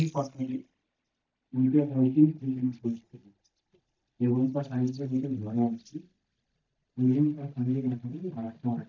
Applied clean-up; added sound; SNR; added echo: neural mask model DeepFilterNet 3.